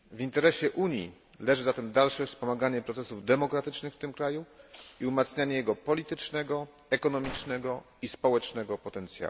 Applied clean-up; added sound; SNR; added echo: none; Gunshot, gunfire; 17 dB; none.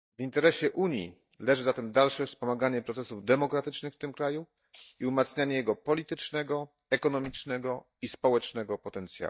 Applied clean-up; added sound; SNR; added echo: neural mask model DeepFilterNet 3.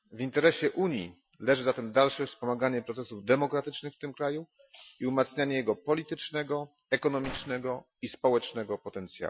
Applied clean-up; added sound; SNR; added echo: classical method Wiener filter.